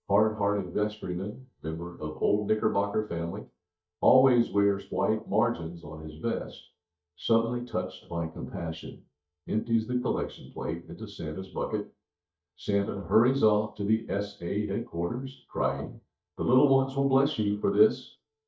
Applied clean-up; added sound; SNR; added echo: neural mask model DeepFilterNet 3.